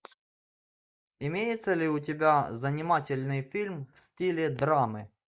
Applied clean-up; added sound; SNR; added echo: neural mask model Resemble Enhance denoiser.